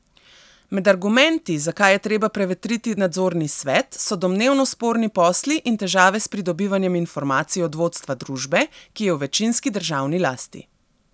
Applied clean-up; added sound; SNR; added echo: none; none; none; none.